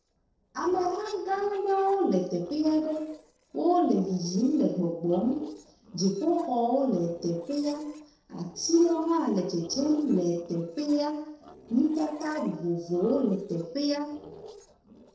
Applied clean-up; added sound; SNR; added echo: neural separator model SepFormer DNS4.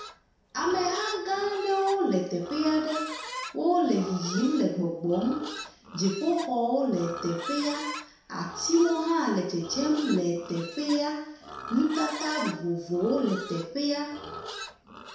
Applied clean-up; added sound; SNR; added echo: none; Livestock, farm animals, working animals; 12 dB; reverberation time 0.7 s.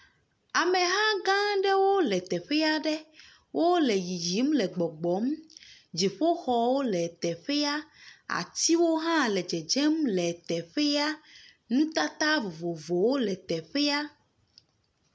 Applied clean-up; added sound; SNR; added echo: none; none; none; none.